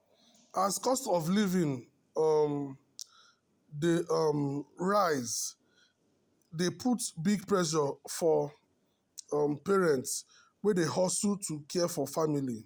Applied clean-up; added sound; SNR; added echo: none; none; none; none.